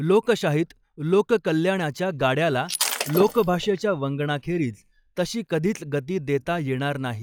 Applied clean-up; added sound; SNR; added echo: classical method log-MMSE.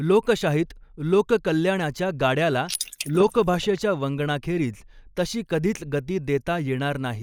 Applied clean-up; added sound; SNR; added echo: neural mask model Resemble Enhance denoiser.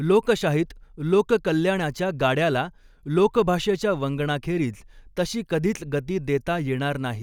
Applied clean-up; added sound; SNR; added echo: none; none; none; none.